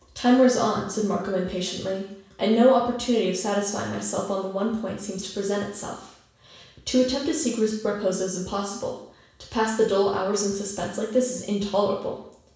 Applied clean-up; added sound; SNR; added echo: none; none; none; reverberation time 0.7 s.